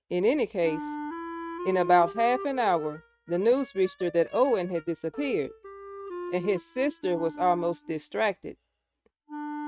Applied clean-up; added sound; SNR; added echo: neural mask model RNNoise.